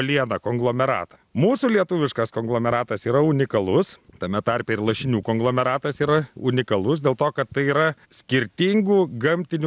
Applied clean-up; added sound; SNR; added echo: none; none; none; none.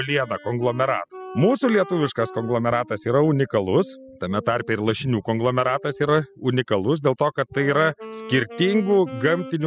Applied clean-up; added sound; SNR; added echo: classical method spectral subtraction.